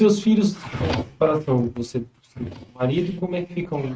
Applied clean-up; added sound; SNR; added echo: neural mask model RNNoise.